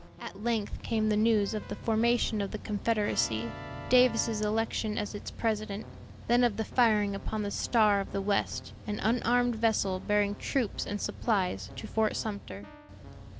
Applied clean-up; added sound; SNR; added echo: none; Keyboard (musical); 19 dB; none.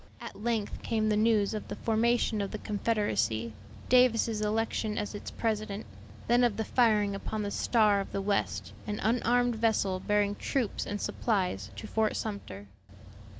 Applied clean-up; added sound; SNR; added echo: none; none; none; none.